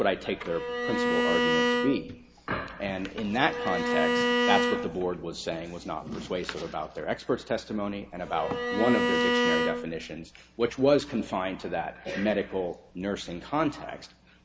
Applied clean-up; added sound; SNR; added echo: none; Bowed string instrument; -2 dB; none.